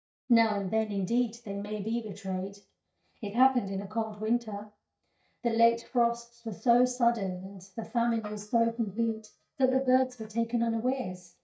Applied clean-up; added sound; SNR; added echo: neural mask model DeepFilterNet 3.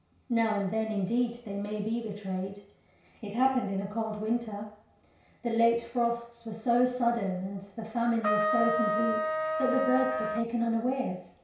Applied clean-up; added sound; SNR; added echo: none; Trumpet; 0 dB; reverberation time 0.6 s.